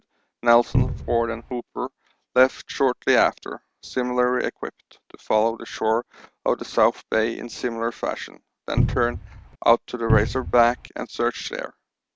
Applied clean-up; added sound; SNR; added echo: none; Cupboard open or close; 1 dB; none.